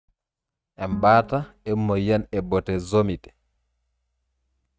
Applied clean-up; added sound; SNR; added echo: neural mask model RNNoise.